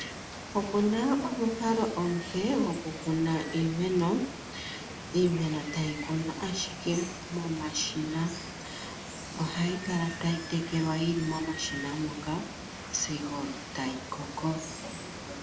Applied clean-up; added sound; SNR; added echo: none; Water; 10 dB; reverberation time 0.7 s.